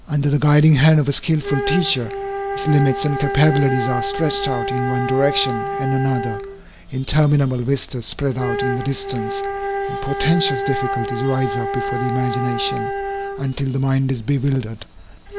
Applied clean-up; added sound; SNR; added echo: none; Wind instrument, woodwind instrument; 6 dB; none.